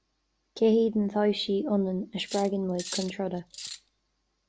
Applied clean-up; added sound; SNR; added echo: none; Cutlery, silverware; 13 dB; none.